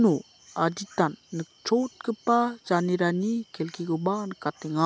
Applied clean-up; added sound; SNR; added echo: none; none; none; none.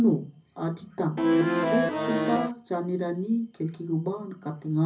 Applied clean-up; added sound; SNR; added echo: none; Accordion; -4 dB; reverberation time 0.4 s.